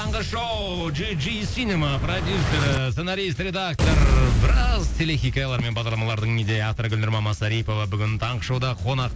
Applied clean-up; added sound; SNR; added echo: none; Explosion; 2 dB; none.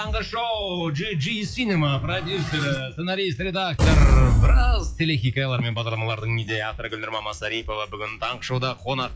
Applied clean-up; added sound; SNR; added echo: classical method log-MMSE.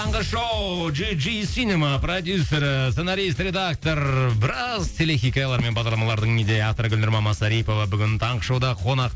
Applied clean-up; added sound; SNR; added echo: none; none; none; none.